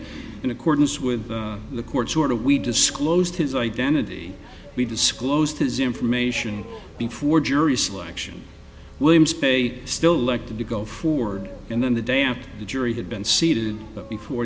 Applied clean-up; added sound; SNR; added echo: none; Boat, Water vehicle; 18 dB; none.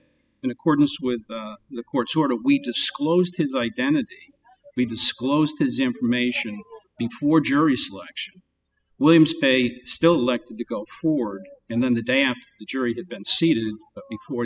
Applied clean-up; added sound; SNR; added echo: classical method spectral subtraction.